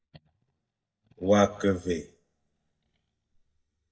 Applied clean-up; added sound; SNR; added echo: neural mask model DeepFilterNet 3.